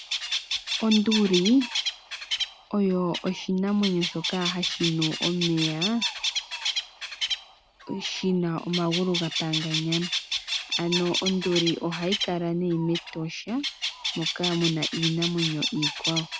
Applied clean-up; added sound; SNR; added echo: none; Bird; 4 dB; none.